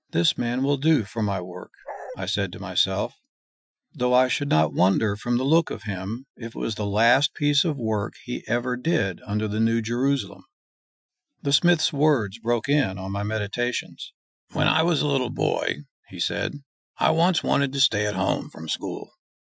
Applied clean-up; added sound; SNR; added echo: classical method Wiener filter.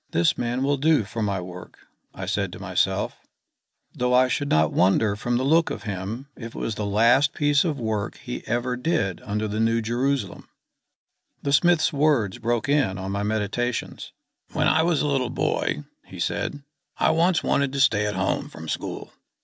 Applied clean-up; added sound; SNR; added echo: none; none; none; none.